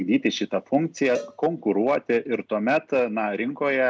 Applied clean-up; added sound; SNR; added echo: none; Cowbell; 18 dB; none.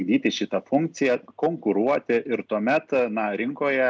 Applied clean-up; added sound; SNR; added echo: none; none; none; none.